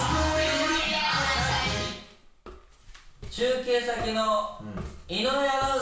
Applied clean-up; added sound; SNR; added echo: none; Walk, footsteps; 17 dB; reverberation time 0.6 s.